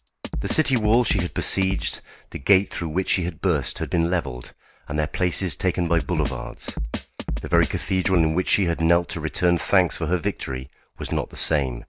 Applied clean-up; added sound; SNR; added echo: none; Drum kit; 9 dB; none.